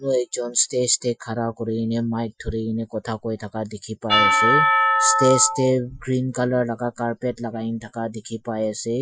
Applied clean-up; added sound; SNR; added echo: classical method Wiener filter.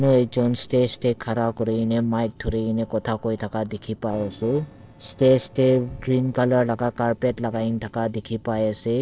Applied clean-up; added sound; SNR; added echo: neural separator model SepFormer DNS4.